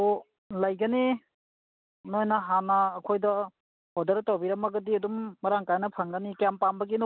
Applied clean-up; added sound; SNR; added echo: none; none; none; none.